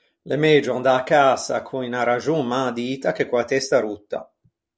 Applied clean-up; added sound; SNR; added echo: none; none; none; none.